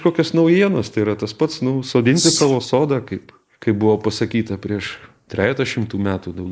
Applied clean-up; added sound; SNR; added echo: neural mask model Resemble Enhance denoiser.